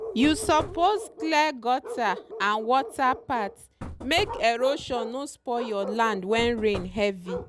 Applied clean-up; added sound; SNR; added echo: none; Knock / Wood + Bark; 12 dB; none.